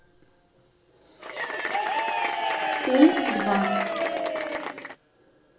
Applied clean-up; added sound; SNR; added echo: none; Applause / Crowd / Cheering; -1 dB; reverberation time 1.0 s.